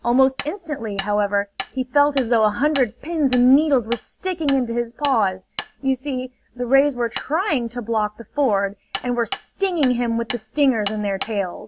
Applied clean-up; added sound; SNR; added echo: none; Hammer; 13 dB; none.